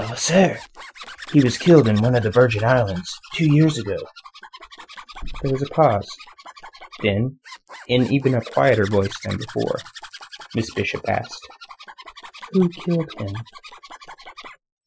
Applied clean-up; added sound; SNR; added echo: classical method Wiener filter.